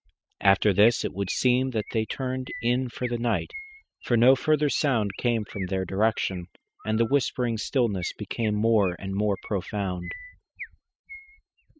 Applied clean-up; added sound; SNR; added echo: neural mask model RNNoise.